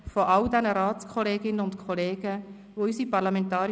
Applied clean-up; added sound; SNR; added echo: none; none; none; none.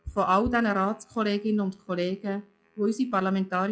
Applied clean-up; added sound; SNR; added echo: classical method WPE with log-MMSE.